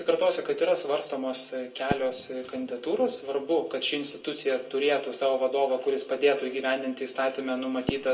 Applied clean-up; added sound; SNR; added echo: none; Fireworks; 17 dB; reverberation time 0.2 s.